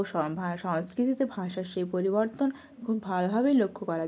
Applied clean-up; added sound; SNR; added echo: none; none; none; none.